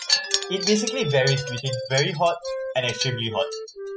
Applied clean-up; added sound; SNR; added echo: classical method spectral subtraction.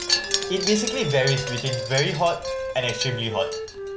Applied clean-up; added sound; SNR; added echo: none; Wind instrument, woodwind instrument + Wind chime; 3 dB; none.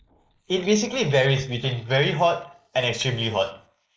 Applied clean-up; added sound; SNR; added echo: neural mask model Resemble Enhance denoiser.